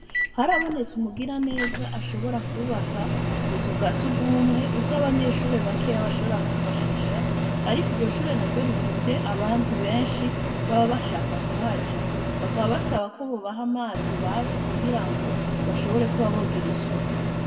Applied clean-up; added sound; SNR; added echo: none; Microwave oven; -2 dB; reverberation time 1.4 s.